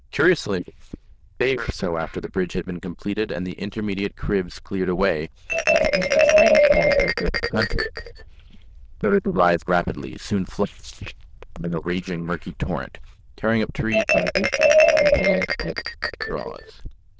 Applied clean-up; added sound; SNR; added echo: neural diffusion model UNIVERSE++.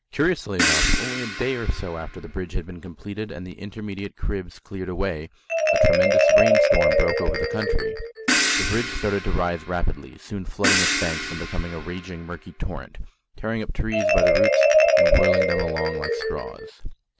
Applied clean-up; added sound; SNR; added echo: none; Crash cymbal + Marimba, xylophone; -3 dB; none.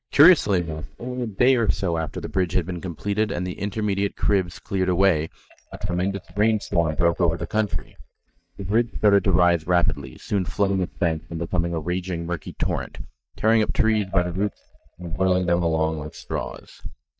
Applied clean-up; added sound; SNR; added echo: neural mask model DeepFilterNet 3.